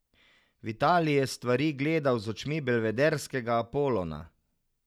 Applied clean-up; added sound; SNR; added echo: none; none; none; none.